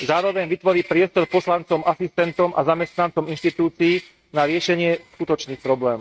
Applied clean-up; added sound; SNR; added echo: neural mask model RNNoise.